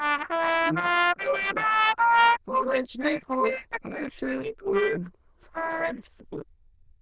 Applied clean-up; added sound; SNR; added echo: neural diffusion model UNIVERSE++.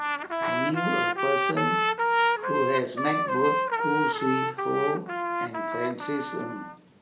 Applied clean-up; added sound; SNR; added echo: none; Trumpet; -3 dB; none.